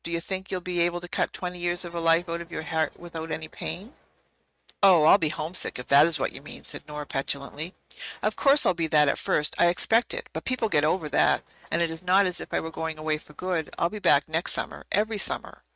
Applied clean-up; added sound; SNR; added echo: neural mask model RNNoise.